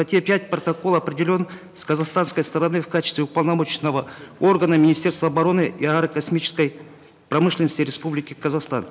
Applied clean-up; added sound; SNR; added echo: none; none; none; none.